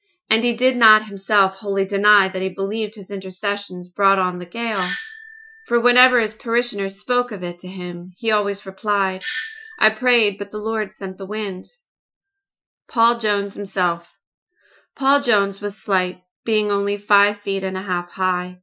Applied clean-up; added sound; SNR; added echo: classical method Wiener filter.